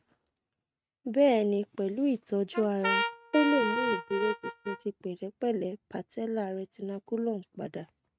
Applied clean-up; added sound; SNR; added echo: neural mask model RNNoise.